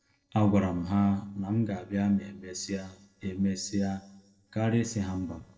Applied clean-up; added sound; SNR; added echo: neural separator model SepFormer DNS4.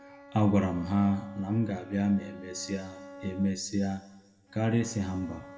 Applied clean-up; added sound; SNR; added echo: none; Bowed string instrument; 19 dB; reverberation time 1.2 s.